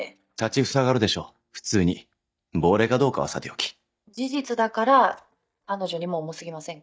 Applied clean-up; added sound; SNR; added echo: neural mask model DeepFilterNet 3.